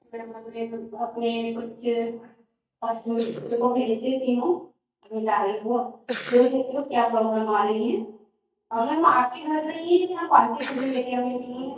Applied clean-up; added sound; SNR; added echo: neural mask model DeepFilterNet 3.